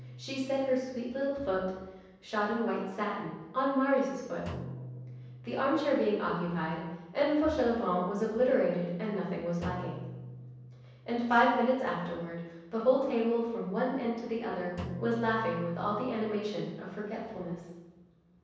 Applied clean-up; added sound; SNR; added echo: none; Drum; 17 dB; reverberation time 1.1 s.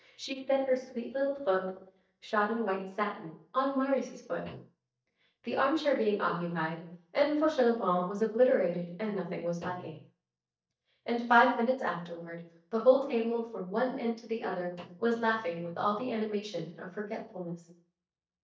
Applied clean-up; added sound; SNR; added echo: neural mask model DeepFilterNet 3.